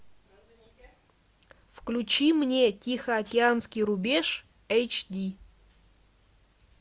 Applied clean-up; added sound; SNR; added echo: none; none; none; none.